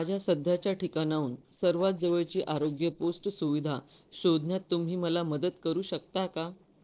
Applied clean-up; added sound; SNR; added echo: neural separator model SepFormer DNS4.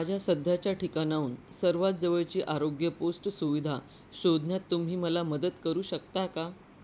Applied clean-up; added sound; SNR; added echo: none; none; none; none.